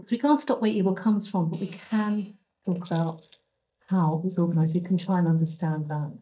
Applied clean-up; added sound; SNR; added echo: neural mask model DeepFilterNet 3.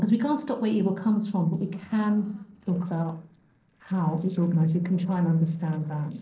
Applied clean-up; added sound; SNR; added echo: neural separator model SepFormer DNS4.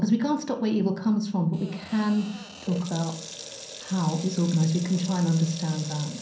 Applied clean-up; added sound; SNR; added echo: none; Sink (filling or washing) / Water tap, faucet; 15 dB; reverberation time 0.6 s.